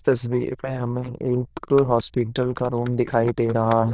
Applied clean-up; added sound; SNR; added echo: neural diffusion model UNIVERSE++.